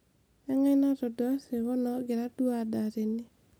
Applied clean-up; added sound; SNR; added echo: none; none; none; none.